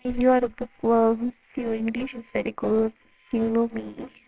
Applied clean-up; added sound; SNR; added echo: neural separator model SepFormer WHAMR!.